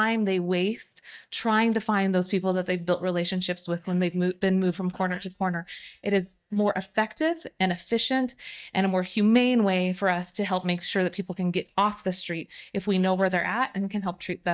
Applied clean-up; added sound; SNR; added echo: neural mask model DeepFilterNet 3.